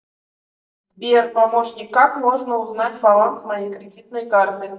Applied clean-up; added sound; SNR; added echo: neural mask model DeepFilterNet 3.